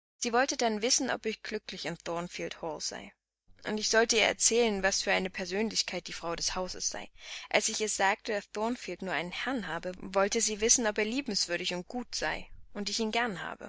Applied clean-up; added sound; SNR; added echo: neural mask model DeepFilterNet 3.